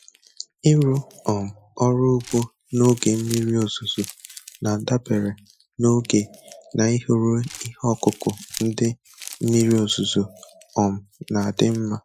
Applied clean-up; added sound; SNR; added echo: classical method Wiener filter.